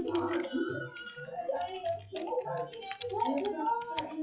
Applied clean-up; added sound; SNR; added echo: classical method WPE with log-MMSE.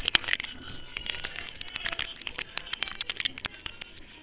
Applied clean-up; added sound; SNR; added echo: neural separator model SepFormer WHAMR!.